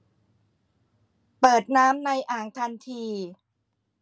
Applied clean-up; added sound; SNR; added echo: none; none; none; none.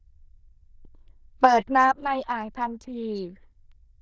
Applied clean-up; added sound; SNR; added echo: neural diffusion model UNIVERSE++.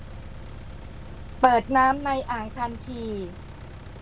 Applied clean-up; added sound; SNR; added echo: none; Engine; 12 dB; none.